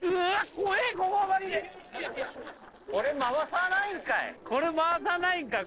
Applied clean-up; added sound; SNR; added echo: neural separator model SepFormer DNS4.